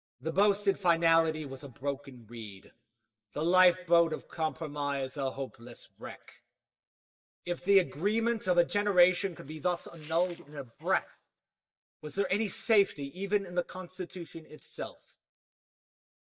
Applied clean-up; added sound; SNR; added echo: neural mask model DeepFilterNet 3.